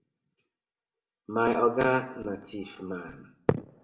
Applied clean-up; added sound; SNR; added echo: none; none; none; reverberation time 0.4 s.